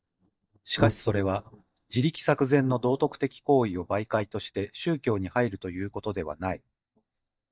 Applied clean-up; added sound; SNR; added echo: neural mask model DeepFilterNet 3.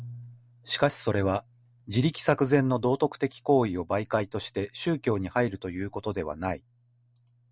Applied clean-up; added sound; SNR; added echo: none; none; none; none.